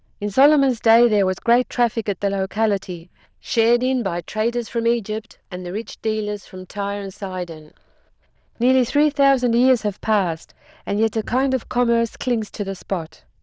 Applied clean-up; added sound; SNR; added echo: neural diffusion model UNIVERSE++.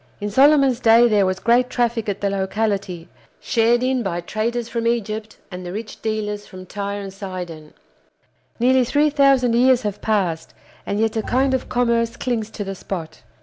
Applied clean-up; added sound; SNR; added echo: none; Bowed string instrument; 14 dB; none.